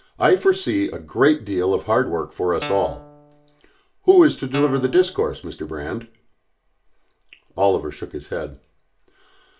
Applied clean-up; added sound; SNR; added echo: none; Guitar; 13 dB; reverberation time 0.2 s.